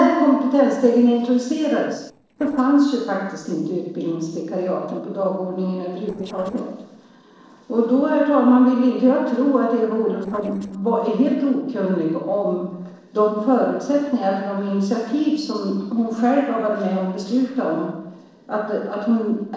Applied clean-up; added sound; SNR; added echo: neural separator model SepFormer DNS4.